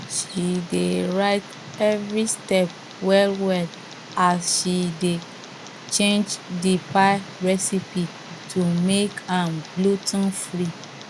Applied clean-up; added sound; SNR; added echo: none; Tick; 15 dB; none.